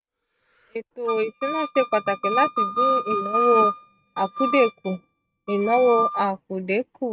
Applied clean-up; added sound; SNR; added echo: neural mask model RNNoise.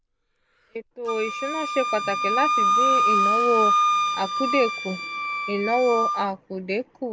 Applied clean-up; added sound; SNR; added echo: none; Wind instrument, woodwind instrument; -3 dB; none.